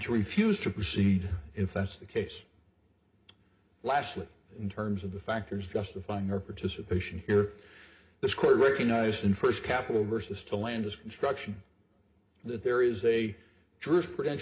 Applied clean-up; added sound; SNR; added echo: none; none; none; reverberation time 0.3 s.